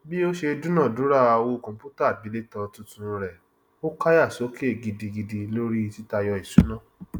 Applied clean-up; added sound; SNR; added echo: none; none; none; none.